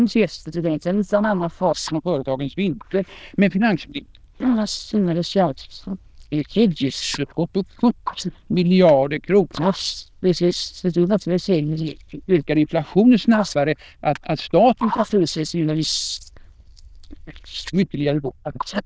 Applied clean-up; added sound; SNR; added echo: neural diffusion model UNIVERSE++.